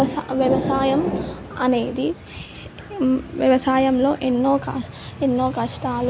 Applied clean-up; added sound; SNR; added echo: none; none; none; none.